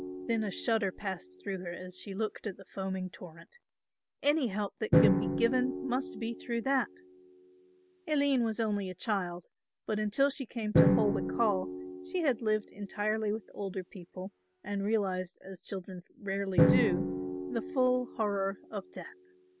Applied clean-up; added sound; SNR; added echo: none; Drum; 2 dB; none.